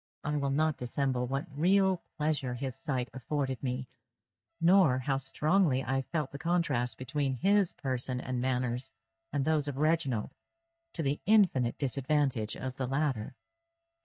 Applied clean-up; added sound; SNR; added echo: neural mask model DeepFilterNet 3.